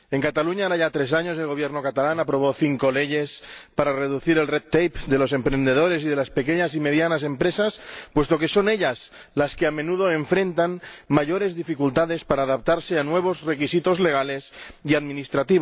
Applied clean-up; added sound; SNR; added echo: none; none; none; none.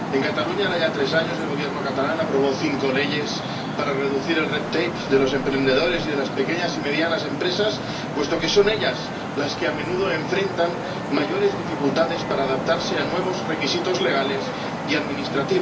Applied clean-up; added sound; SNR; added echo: none; Traffic noise, roadway noise; 4 dB; reverberation time 0.3 s.